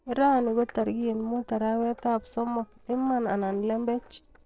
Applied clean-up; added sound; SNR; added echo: neural separator model SepFormer DNS4.